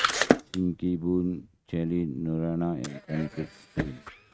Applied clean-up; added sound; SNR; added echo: neural mask model RNNoise.